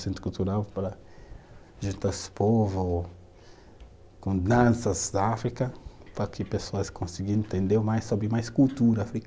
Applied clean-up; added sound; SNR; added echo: none; none; none; none.